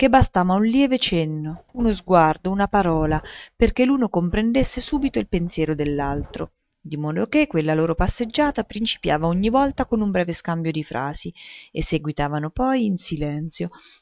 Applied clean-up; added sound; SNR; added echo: neural mask model RNNoise.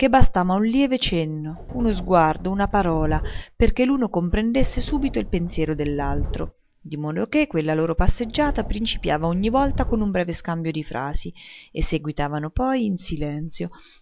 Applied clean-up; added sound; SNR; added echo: none; Subway, metro, underground; 8 dB; none.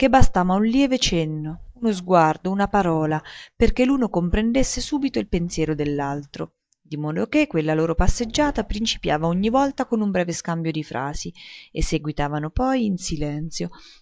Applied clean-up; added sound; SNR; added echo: neural mask model DeepFilterNet 3.